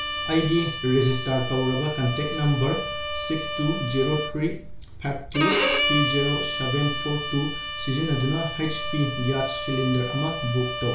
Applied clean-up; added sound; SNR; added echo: none; Bowed string instrument; 4 dB; reverberation time 0.4 s.